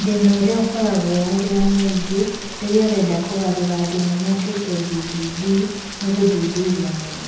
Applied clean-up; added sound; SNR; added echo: none; Rain; 11 dB; reverberation time 0.9 s.